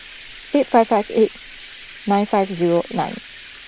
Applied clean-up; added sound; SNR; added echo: none; Bathtub (filling or washing); 18 dB; none.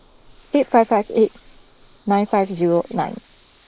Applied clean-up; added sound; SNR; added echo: neural mask model Resemble Enhance denoiser.